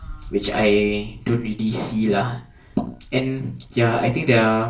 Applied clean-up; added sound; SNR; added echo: none; Wind; 19 dB; reverberation time 0.3 s.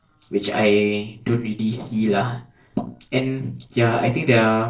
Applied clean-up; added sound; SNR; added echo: neural separator model SepFormer DNS4.